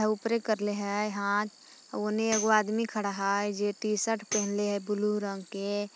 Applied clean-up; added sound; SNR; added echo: none; Tambourine; 11 dB; none.